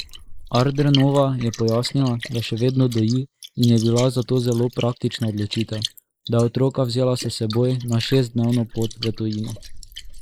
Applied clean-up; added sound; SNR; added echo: neural mask model Resemble Enhance denoiser.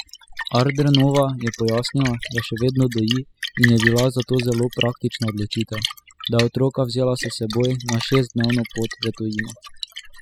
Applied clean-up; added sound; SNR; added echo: classical method spectral subtraction.